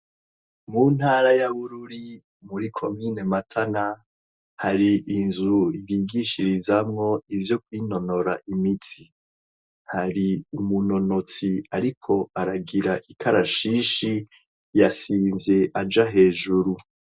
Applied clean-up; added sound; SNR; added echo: none; none; none; none.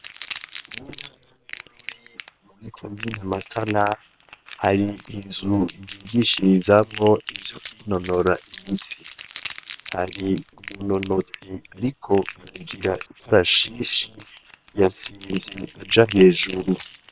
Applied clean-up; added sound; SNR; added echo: neural separator model SepFormer WHAM!.